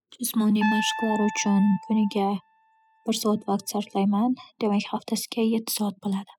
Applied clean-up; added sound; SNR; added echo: classical method spectral subtraction.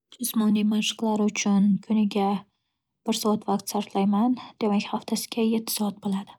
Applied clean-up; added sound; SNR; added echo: none; none; none; none.